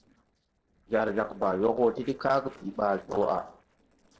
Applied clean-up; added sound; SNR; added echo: neural separator model SepFormer DNS4.